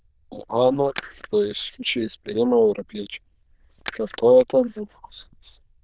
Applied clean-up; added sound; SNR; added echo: neural diffusion model UNIVERSE++.